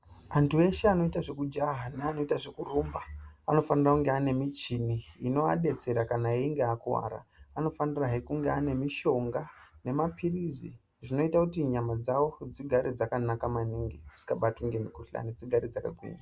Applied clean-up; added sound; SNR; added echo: none; none; none; none.